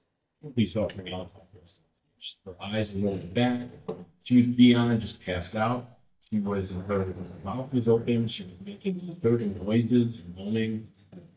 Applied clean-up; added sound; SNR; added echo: neural mask model DeepFilterNet 3.